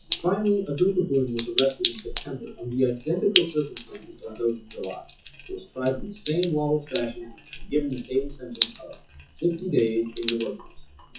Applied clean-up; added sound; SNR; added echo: classical method WPE with log-MMSE.